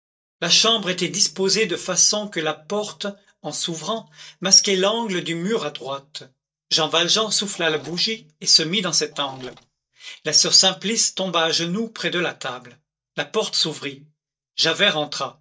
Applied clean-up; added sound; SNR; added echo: neural mask model DeepFilterNet 3.